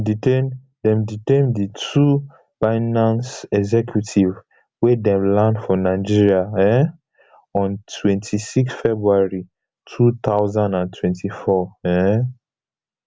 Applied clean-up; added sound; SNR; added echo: none; none; none; none.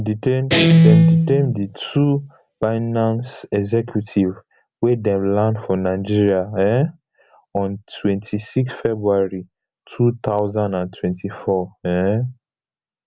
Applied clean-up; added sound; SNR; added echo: none; Guitar; -3 dB; none.